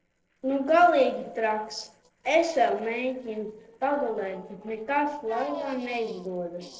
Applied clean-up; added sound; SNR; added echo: neural separator model SepFormer DNS4.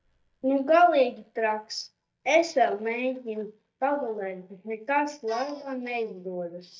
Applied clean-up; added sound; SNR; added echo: neural mask model DeepFilterNet 3.